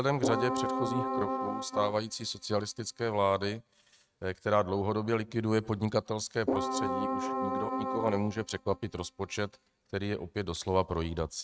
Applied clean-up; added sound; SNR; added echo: neural mask model RNNoise.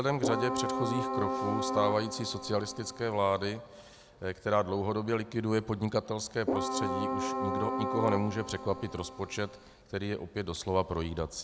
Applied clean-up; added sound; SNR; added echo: none; Keyboard (musical); 2 dB; none.